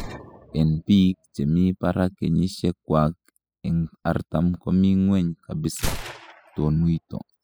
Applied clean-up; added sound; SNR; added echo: classical method spectral subtraction.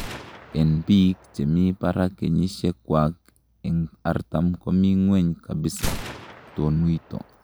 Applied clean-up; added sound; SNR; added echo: none; Gunshot, gunfire; 16 dB; none.